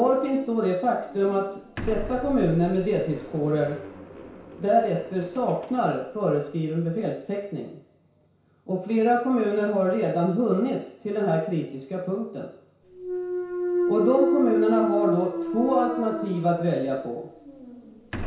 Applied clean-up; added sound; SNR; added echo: none; Thump, thud; 7 dB; reverberation time 0.6 s.